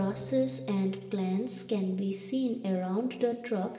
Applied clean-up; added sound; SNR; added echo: none; Bowed string instrument; 19 dB; reverberation time 1.0 s.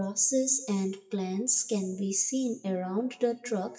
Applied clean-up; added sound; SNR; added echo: classical method WPE with log-MMSE.